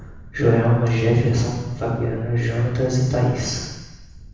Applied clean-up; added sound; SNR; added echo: none; Thunder; 19 dB; reverberation time 1.1 s.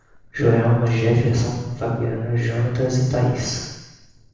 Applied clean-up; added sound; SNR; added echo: neural separator model SepFormer DNS4.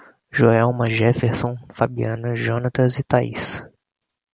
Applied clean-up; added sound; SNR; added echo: none; none; none; none.